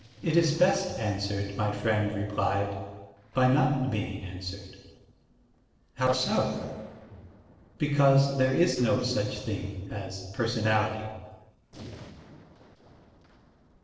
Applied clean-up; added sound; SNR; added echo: neural separator model SepFormer DNS4.